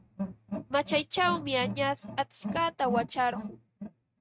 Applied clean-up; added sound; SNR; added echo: neural mask model RNNoise.